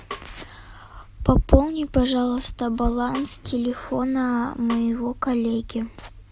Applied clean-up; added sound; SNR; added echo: none; Snare drum; 19 dB; none.